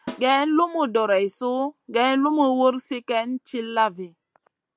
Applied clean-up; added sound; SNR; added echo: none; Snare drum; 18 dB; none.